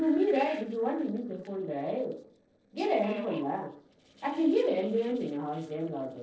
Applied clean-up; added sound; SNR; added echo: neural separator model SepFormer DNS4.